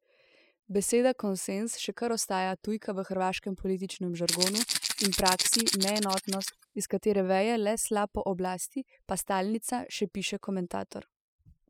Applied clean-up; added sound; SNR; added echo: classical method spectral subtraction.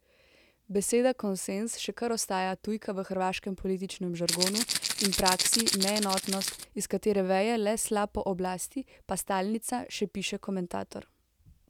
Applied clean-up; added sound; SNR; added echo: none; Rattle (instrument); -1 dB; none.